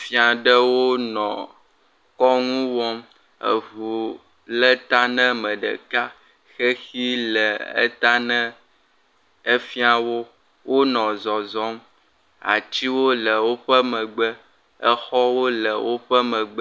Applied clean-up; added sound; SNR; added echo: none; none; none; none.